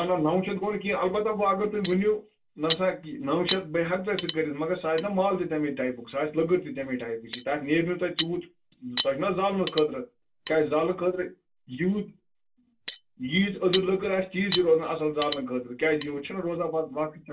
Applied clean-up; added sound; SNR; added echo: none; Cutlery, silverware; 11 dB; reverberation time 0.2 s.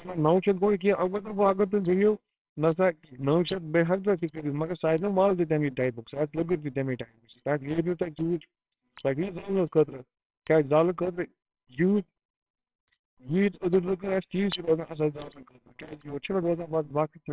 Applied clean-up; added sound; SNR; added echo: neural separator model SepFormer WHAMR!.